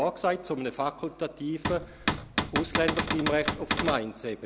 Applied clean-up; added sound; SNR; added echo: none; Cupboard open or close / Door; 0 dB; none.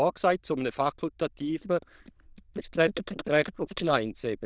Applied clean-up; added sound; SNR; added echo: neural diffusion model UNIVERSE++.